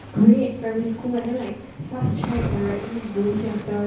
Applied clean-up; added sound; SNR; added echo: none; Cricket / Waves, surf; 11 dB; reverberation time 0.6 s.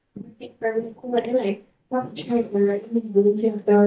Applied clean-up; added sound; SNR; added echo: neural mask model DeepFilterNet 3.